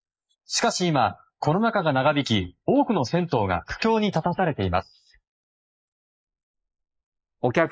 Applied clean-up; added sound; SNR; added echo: neural mask model Resemble Enhance denoiser.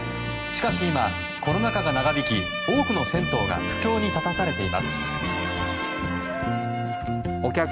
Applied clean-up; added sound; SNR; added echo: none; Drum kit; 19 dB; none.